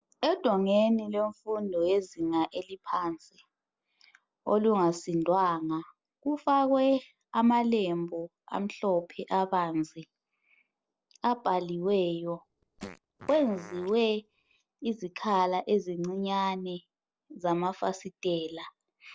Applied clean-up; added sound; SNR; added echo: neural separator model SepFormer DNS4.